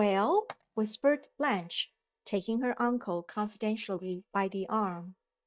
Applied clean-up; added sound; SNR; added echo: neural mask model DeepFilterNet 3.